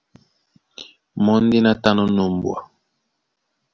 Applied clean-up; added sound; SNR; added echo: none; none; none; none.